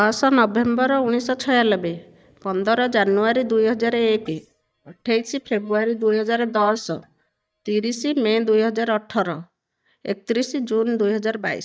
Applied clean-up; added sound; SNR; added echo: neural mask model DeepFilterNet 3.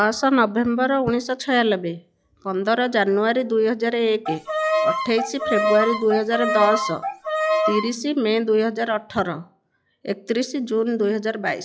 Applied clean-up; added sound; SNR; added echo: classical method log-MMSE.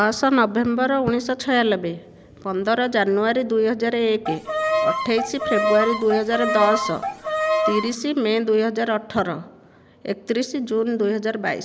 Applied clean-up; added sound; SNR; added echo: none; Bowed string instrument; 1 dB; none.